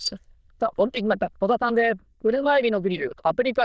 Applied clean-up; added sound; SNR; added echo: neural diffusion model UNIVERSE++.